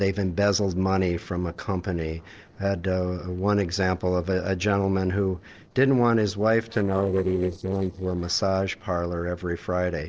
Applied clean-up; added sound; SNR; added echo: neural separator model SepFormer DNS4.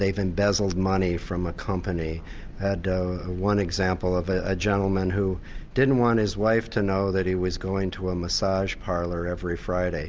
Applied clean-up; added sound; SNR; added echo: none; none; none; none.